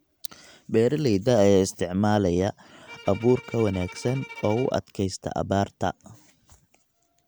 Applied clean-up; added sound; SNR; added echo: none; Bowed string instrument; 19 dB; none.